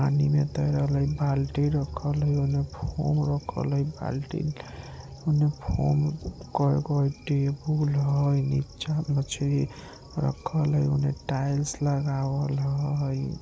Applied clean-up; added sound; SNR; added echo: none; none; none; none.